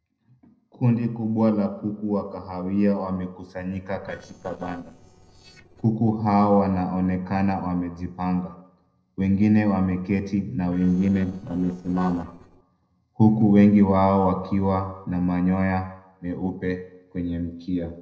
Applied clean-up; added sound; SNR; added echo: neural separator model SepFormer DNS4.